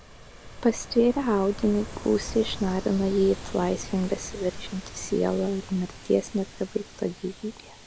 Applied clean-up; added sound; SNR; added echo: none; Ocean; 13 dB; none.